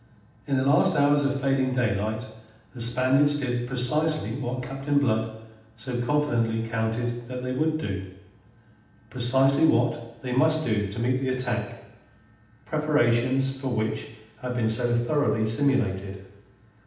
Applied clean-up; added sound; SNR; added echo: none; none; none; reverberation time 0.8 s.